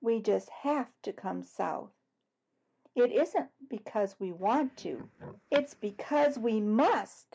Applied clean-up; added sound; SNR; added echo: neural mask model Resemble Enhance denoiser.